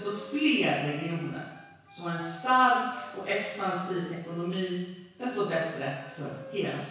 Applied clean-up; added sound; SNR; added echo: none; Wind instrument, woodwind instrument; 19 dB; reverberation time 1.1 s.